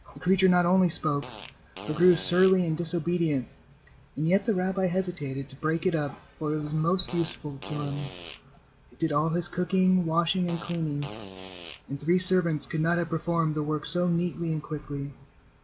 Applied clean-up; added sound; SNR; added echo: none; Fart; 15 dB; none.